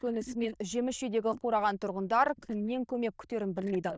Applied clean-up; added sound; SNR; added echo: neural diffusion model UNIVERSE++.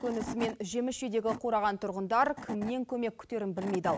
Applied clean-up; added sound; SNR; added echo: none; Wood / Tools; 11 dB; none.